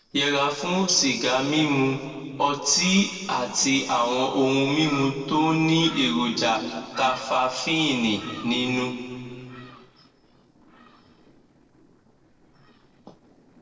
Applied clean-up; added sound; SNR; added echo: neural separator model SepFormer DNS4.